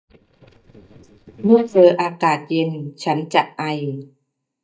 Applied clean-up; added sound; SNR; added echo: neural mask model DeepFilterNet 3.